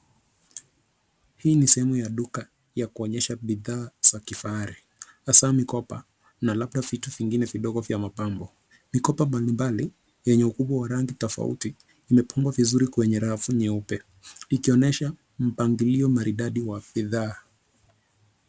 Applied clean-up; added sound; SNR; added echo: none; none; none; none.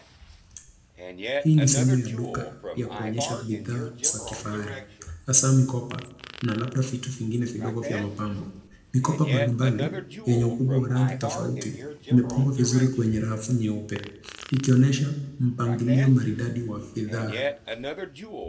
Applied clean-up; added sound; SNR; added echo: none; Fart; 12 dB; reverberation time 0.7 s.